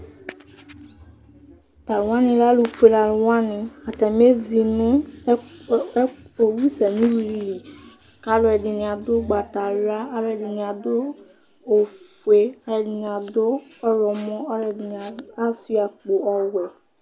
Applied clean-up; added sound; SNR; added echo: none; none; none; none.